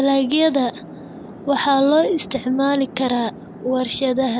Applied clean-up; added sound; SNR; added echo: none; Chatter / Traffic noise, roadway noise / Train; 17 dB; none.